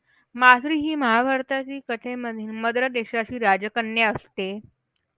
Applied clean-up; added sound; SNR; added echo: none; none; none; none.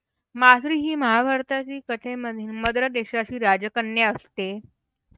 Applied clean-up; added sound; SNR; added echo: neural mask model RNNoise.